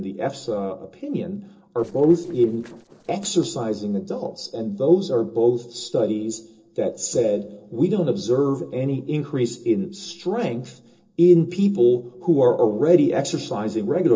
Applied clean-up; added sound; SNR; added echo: neural separator model SepFormer DNS4.